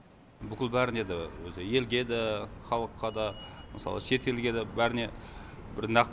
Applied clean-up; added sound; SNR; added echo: none; none; none; none.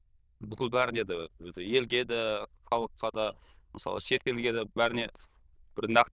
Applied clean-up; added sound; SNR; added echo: neural diffusion model UNIVERSE++.